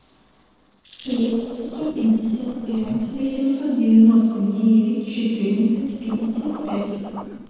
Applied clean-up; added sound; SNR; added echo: neural separator model SepFormer DNS4.